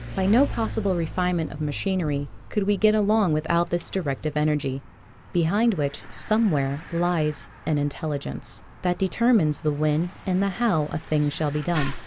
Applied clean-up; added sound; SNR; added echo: none; Mechanisms / Bicycle; 14 dB; none.